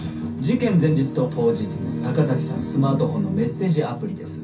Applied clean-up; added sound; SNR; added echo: none; none; none; reverberation time 0.3 s.